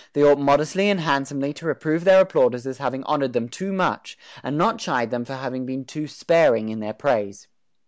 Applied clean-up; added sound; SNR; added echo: none; none; none; none.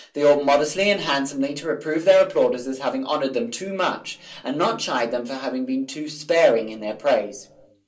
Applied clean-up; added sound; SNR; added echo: none; none; none; reverberation time 0.3 s.